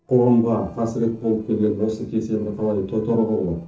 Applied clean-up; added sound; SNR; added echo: neural separator model SepFormer DNS4.